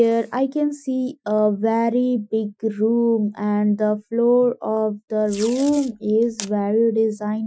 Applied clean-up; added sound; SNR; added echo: classical method Wiener filter.